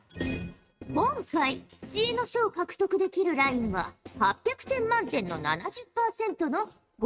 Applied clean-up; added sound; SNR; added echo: neural mask model RNNoise.